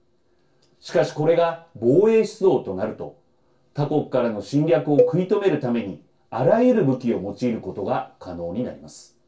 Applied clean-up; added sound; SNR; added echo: none; Cowbell; 4 dB; reverberation time 0.2 s.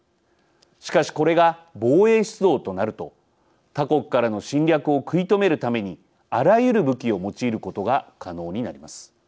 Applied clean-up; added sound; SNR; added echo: none; none; none; none.